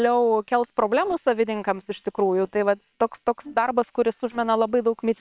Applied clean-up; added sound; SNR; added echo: neural separator model SepFormer WHAM!.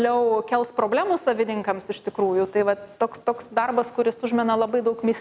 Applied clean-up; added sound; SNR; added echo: none; none; none; none.